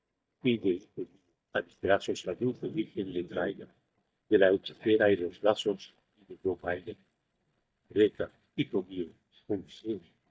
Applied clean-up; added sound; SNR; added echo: neural mask model DeepFilterNet 3.